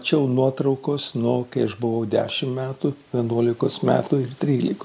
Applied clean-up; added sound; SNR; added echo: none; none; none; none.